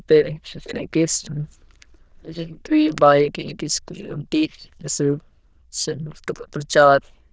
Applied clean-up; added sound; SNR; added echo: neural diffusion model UNIVERSE++.